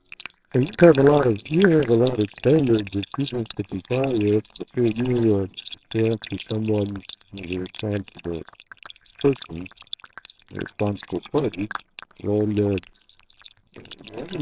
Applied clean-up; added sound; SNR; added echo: neural separator model SepFormer WHAMR!.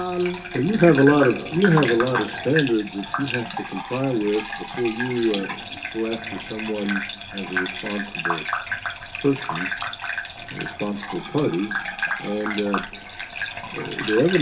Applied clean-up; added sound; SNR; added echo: none; Bathtub (filling or washing) / Gurgling; 6 dB; reverberation time 0.2 s.